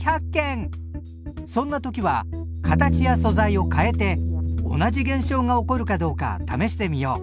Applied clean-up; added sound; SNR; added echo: none; Bass guitar; 0 dB; none.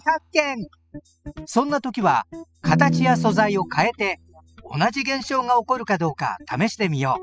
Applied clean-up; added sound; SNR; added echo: classical method spectral subtraction.